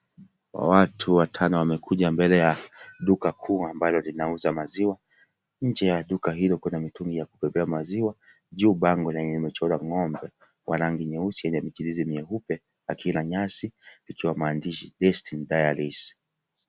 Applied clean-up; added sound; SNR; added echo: none; none; none; none.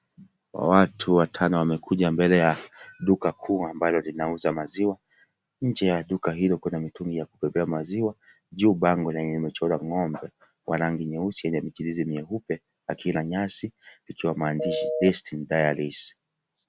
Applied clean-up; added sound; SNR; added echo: none; Telephone; 5 dB; none.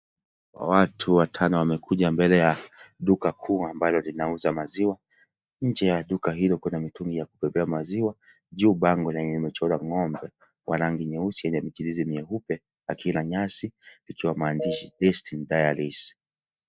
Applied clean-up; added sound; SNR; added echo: neural mask model DeepFilterNet 3.